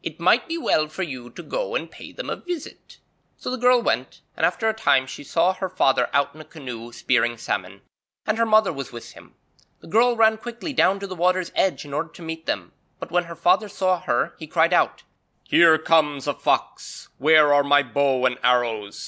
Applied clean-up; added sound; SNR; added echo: none; none; none; none.